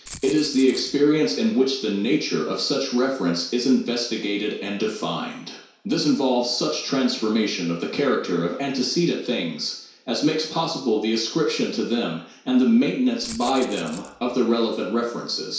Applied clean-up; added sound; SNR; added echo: none; Rattle (instrument); 17 dB; reverberation time 0.6 s.